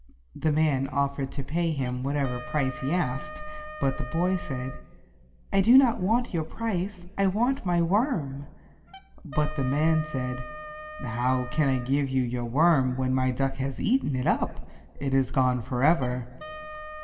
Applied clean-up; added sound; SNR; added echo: none; Wind instrument, woodwind instrument; 17 dB; reverberation time 1.4 s.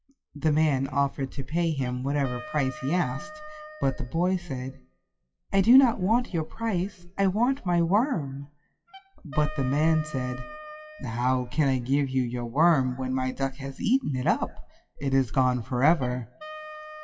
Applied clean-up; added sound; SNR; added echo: classical method WPE with log-MMSE.